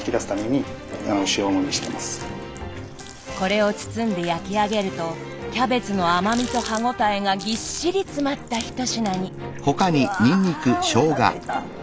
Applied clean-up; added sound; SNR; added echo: none; Bowed string instrument + Water tap, faucet; 15 dB; none.